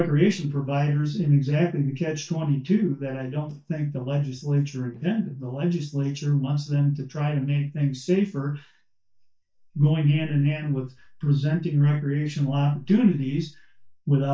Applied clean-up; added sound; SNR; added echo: neural mask model DeepFilterNet 3.